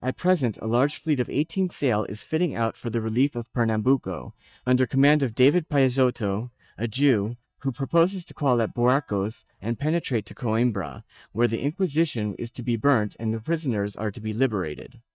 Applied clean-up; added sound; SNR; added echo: neural mask model DeepFilterNet 3.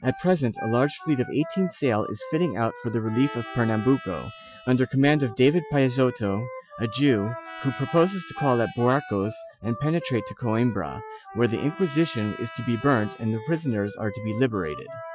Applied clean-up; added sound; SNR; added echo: classical method Wiener filter.